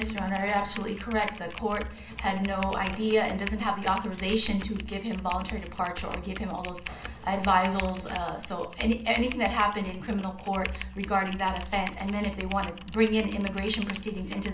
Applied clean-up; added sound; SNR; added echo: none; Typing; 9 dB; reverberation time 0.4 s.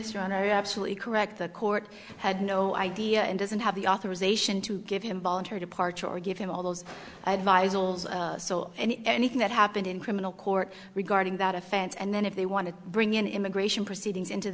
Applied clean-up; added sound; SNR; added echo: none; none; none; none.